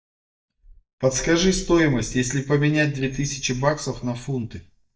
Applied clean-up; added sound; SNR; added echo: neural mask model DeepFilterNet 3.